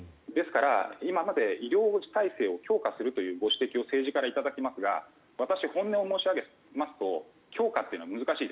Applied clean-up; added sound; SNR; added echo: none; none; none; none.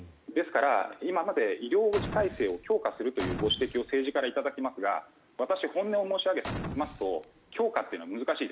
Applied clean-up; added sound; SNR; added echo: none; Boom; 10 dB; none.